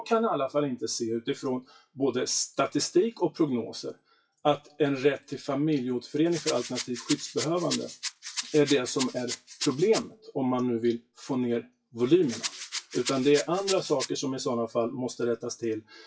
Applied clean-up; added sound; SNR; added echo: classical method WPE with log-MMSE.